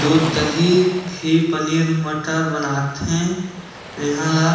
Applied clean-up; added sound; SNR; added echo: none; Waves, surf; 13 dB; reverberation time 1.1 s.